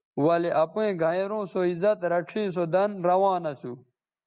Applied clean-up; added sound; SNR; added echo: none; none; none; none.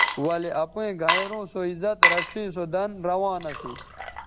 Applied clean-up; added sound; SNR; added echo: none; Water / Liquid; 0 dB; none.